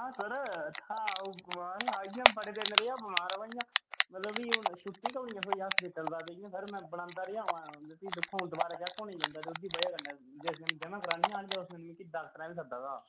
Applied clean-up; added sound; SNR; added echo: none; Typing; -3 dB; none.